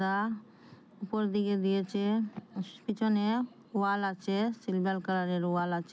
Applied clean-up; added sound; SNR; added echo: none; none; none; none.